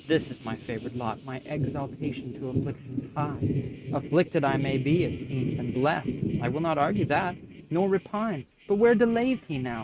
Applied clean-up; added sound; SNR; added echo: neural mask model RNNoise.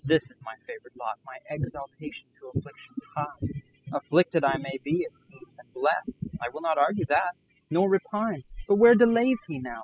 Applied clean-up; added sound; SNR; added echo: classical method spectral subtraction.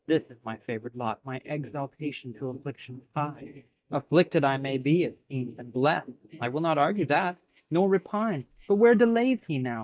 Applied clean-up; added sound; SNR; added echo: neural mask model DeepFilterNet 3.